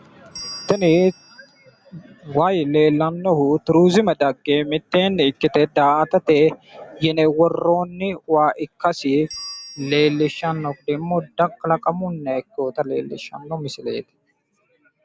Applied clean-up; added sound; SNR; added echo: none; Bell; 19 dB; none.